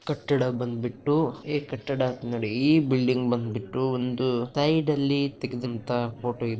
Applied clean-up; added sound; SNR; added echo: neural separator model SepFormer DNS4.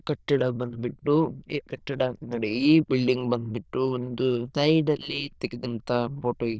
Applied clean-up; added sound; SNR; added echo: neural diffusion model UNIVERSE++.